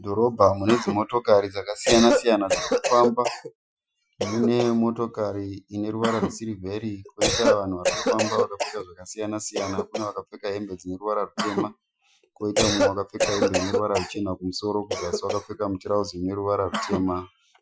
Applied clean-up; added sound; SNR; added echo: classical method Wiener filter.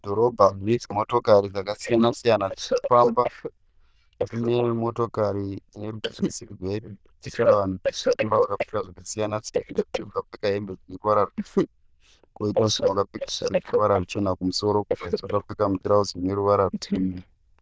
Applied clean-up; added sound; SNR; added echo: neural diffusion model UNIVERSE++.